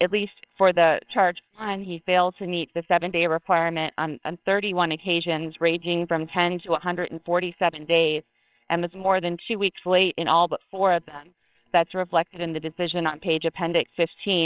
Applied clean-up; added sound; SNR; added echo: neural separator model SepFormer WHAMR!.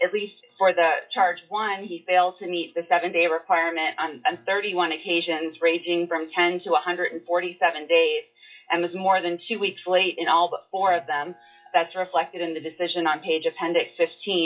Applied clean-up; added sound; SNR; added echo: classical method WPE with log-MMSE.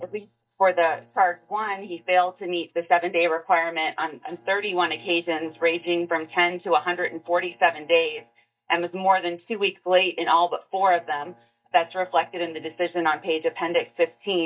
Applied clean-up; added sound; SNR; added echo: neural mask model DeepFilterNet 3.